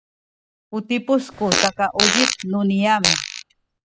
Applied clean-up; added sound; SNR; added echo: classical method spectral subtraction.